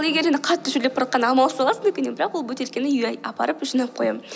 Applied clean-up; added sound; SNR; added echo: none; none; none; none.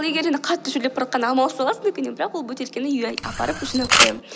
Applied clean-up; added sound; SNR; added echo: none; Camera; -2 dB; none.